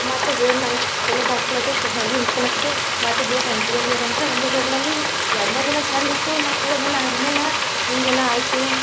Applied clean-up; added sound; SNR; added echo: none; Frying (food); -3 dB; none.